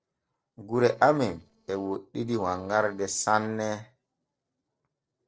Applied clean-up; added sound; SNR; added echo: neural separator model SepFormer DNS4.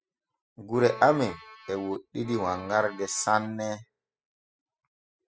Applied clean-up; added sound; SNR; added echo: classical method spectral subtraction.